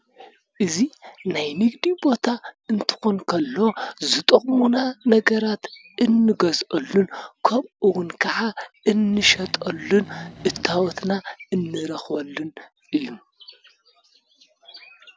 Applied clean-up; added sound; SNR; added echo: none; Accelerating, revving, vroom; 17 dB; none.